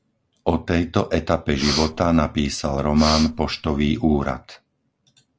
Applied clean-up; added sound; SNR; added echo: none; Breathing; 8 dB; none.